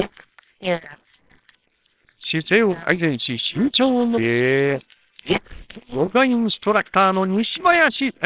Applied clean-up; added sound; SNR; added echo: neural separator model SepFormer WHAMR!.